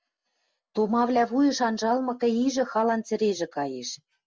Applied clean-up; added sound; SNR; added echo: none; none; none; none.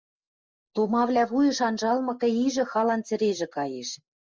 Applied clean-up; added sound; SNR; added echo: neural mask model Resemble Enhance denoiser.